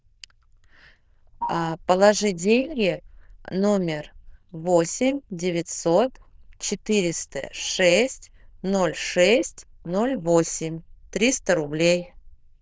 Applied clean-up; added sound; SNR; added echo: neural diffusion model UNIVERSE++.